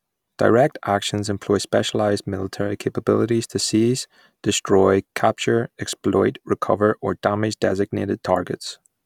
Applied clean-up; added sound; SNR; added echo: none; none; none; none.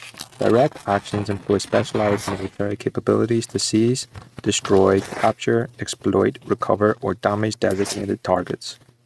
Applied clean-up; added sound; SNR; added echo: neural mask model RNNoise.